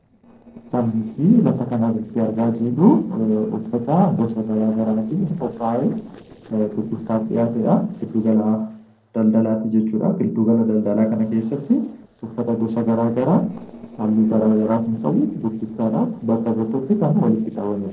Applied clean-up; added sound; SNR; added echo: neural separator model SepFormer DNS4.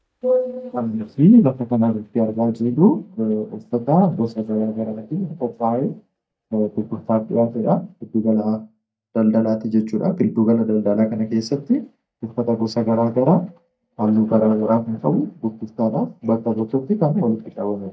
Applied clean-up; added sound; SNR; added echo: neural mask model DeepFilterNet 3.